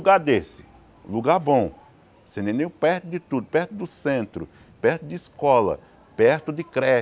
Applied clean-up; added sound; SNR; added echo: none; none; none; none.